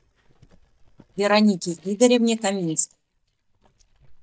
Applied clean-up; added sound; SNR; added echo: neural mask model DeepFilterNet 3.